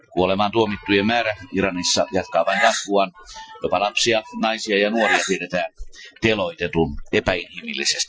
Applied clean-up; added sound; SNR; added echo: classical method Wiener filter.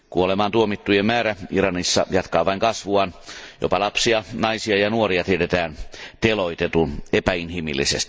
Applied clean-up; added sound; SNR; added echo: none; none; none; none.